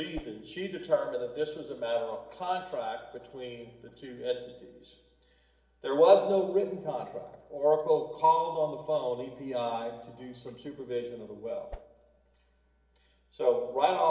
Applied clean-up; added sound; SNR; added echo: none; Whoosh, swoosh, swish; 15 dB; reverberation time 0.8 s.